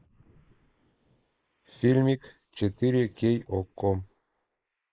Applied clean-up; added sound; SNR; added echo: neural mask model Resemble Enhance denoiser.